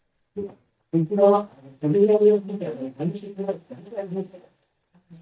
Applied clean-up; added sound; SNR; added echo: neural mask model DeepFilterNet 3.